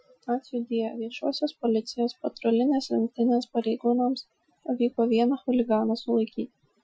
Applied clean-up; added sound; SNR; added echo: classical method Wiener filter.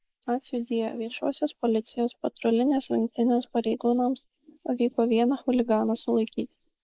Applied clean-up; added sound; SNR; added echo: neural mask model Resemble Enhance denoiser.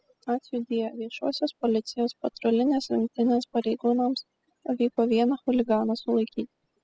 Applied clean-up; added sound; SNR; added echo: classical method spectral subtraction.